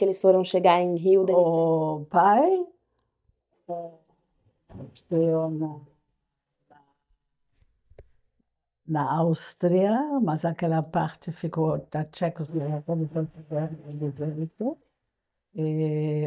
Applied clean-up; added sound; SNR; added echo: neural mask model DeepFilterNet 3.